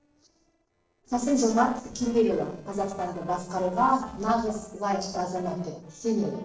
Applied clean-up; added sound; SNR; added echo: neural separator model SepFormer DNS4.